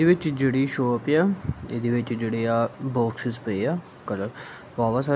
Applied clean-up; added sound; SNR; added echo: none; none; none; none.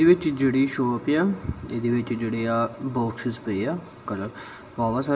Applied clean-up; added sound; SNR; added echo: none; none; none; reverberation time 1.8 s.